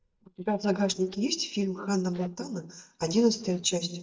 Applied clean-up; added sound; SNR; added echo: neural mask model DeepFilterNet 3.